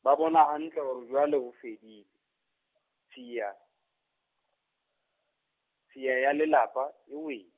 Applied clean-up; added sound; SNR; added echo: none; none; none; none.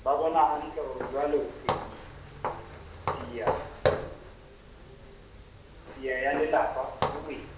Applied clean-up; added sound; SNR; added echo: none; Walk, footsteps; 4 dB; reverberation time 0.7 s.